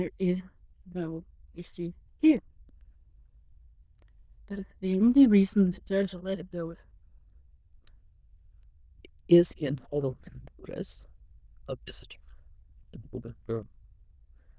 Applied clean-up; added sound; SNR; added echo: neural diffusion model UNIVERSE++.